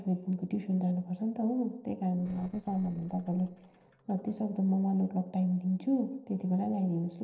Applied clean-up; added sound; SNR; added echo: neural separator model SepFormer DNS4.